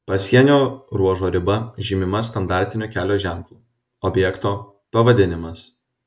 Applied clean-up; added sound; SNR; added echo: none; none; none; none.